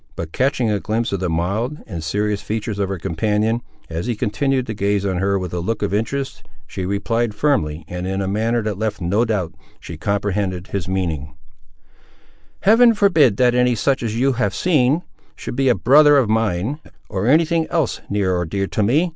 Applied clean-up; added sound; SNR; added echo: none; none; none; none.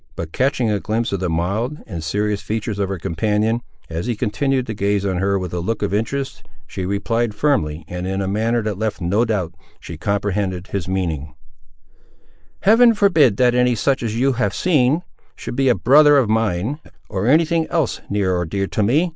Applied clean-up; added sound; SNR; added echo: neural mask model Resemble Enhance denoiser.